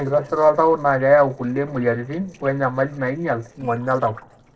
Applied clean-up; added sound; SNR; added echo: neural separator model SepFormer DNS4.